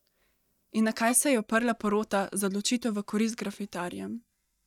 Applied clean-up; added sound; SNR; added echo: neural mask model DeepFilterNet 3.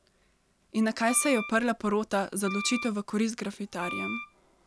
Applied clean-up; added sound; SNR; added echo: none; Wind instrument, woodwind instrument; 8 dB; none.